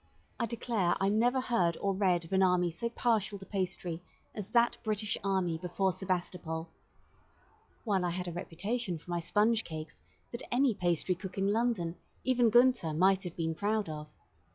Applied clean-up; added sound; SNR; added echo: classical method log-MMSE.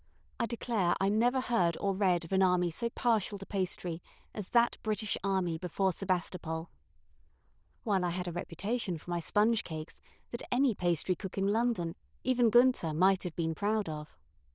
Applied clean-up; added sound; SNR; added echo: neural diffusion model UNIVERSE++.